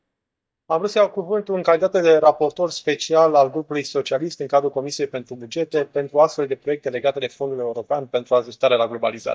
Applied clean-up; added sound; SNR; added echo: neural mask model DeepFilterNet 3.